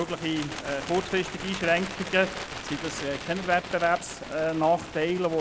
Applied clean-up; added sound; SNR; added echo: none; Bird; 10 dB; none.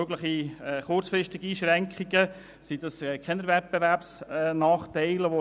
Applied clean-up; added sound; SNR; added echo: none; none; none; none.